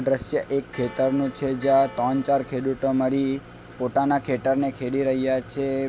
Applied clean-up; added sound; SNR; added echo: none; Bell + Idling; 18 dB; none.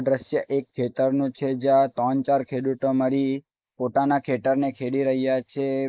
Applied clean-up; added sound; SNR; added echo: neural mask model Resemble Enhance denoiser.